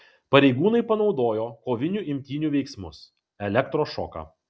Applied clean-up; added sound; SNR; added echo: none; none; none; none.